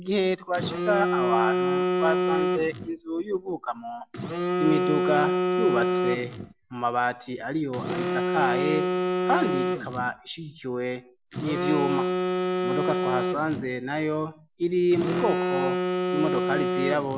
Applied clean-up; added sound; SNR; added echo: none; Telephone; -1 dB; none.